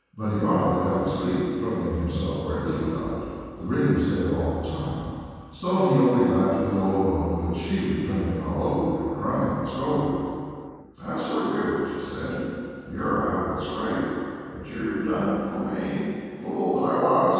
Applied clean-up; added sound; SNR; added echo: none; none; none; reverberation time 2.1 s.